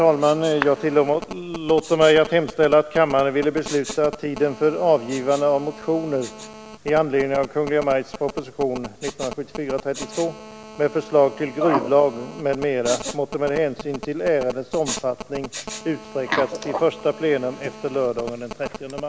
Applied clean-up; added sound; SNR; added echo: none; Respiratory sounds + Telephone; 12 dB; none.